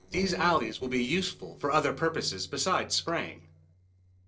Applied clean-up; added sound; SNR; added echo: neural separator model SepFormer DNS4.